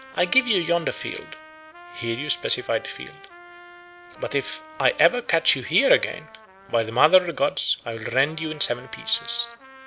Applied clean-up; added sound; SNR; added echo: none; Trumpet; 20 dB; none.